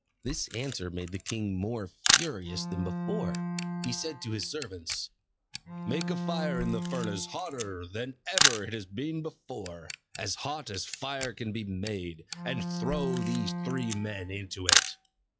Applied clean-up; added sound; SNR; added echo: classical method log-MMSE.